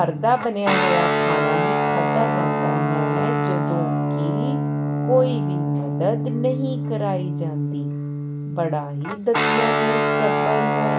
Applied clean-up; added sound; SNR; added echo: none; Guitar; -3 dB; none.